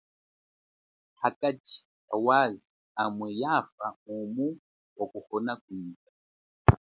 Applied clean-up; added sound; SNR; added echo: none; none; none; none.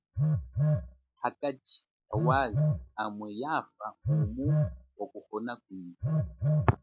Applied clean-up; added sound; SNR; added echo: classical method log-MMSE.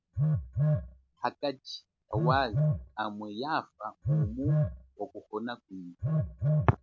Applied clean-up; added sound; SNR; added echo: none; Telephone; -3 dB; none.